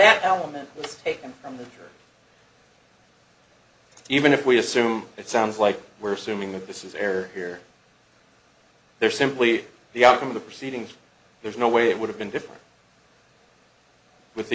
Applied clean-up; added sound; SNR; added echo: none; none; none; none.